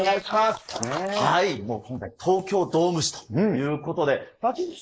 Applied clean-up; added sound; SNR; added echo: neural mask model Resemble Enhance denoiser.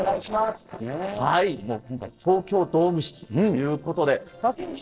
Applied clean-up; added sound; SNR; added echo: neural separator model SepFormer DNS4.